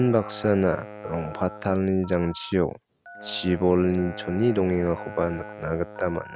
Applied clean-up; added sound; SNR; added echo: none; Telephone + Wind instrument, woodwind instrument; 15 dB; none.